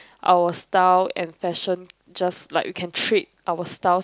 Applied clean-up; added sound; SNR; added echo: none; none; none; none.